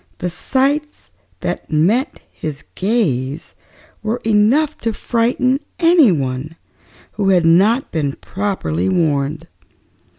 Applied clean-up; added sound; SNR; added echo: none; none; none; none.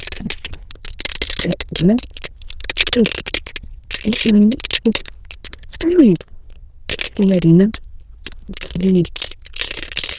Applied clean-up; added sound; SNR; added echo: neural diffusion model UNIVERSE++.